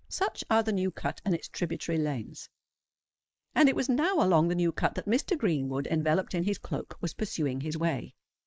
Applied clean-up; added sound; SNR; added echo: neural mask model Resemble Enhance denoiser.